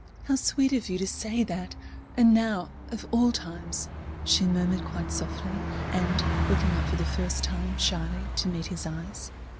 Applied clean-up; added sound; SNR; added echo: none; Bus; 3 dB; none.